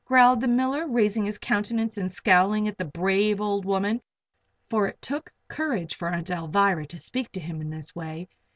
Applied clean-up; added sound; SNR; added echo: none; none; none; none.